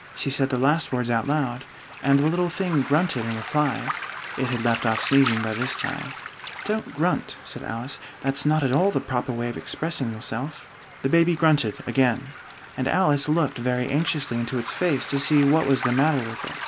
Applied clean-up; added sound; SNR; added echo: none; Waves, surf; 12 dB; none.